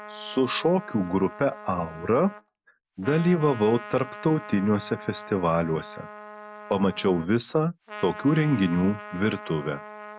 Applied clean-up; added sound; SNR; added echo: none; Trumpet; 16 dB; none.